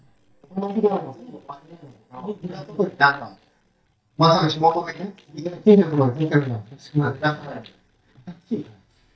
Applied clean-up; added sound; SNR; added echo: neural mask model DeepFilterNet 3.